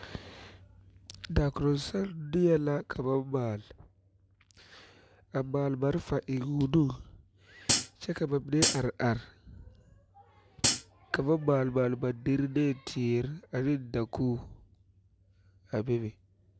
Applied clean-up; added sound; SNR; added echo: none; Hi-hat; -2 dB; none.